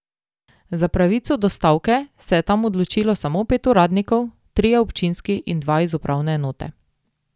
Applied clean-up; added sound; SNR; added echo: none; none; none; none.